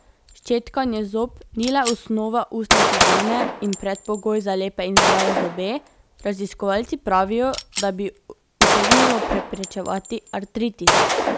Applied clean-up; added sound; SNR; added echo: none; Gunshot, gunfire; -1 dB; none.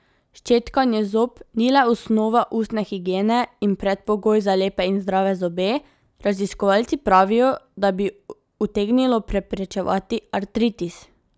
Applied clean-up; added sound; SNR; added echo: none; none; none; none.